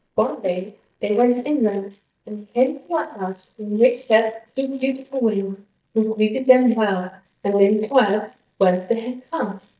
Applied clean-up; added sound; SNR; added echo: neural mask model DeepFilterNet 3.